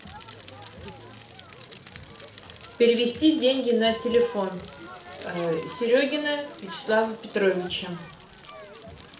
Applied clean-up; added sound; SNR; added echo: none; Crackle; 16 dB; reverberation time 0.4 s.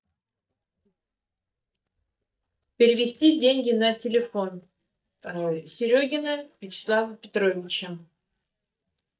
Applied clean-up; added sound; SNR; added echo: neural mask model DeepFilterNet 3.